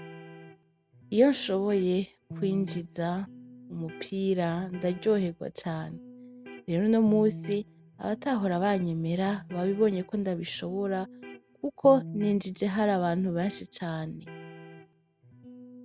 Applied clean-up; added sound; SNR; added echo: none; Electric guitar; 16 dB; none.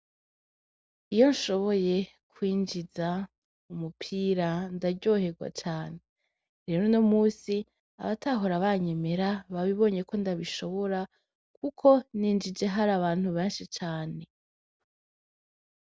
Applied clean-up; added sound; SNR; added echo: none; none; none; none.